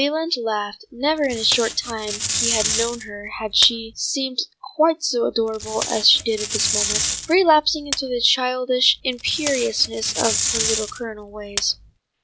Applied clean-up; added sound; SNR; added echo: none; Packing tape, duct tape; 5 dB; none.